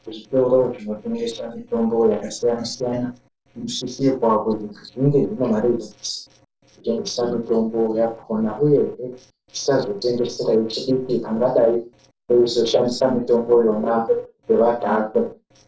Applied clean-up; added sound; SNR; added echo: neural separator model SepFormer DNS4.